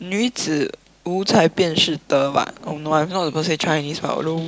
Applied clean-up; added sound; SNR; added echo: none; none; none; none.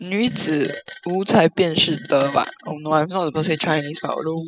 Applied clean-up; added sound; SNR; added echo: classical method spectral subtraction.